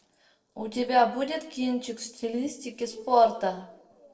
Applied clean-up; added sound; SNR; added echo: neural separator model SepFormer DNS4.